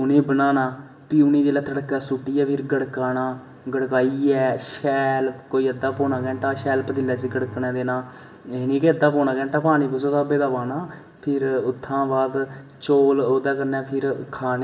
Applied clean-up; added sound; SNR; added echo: none; Bowed string instrument; 16 dB; reverberation time 0.8 s.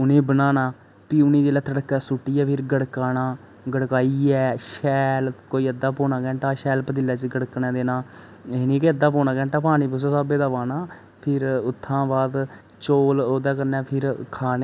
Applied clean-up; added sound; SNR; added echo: none; none; none; none.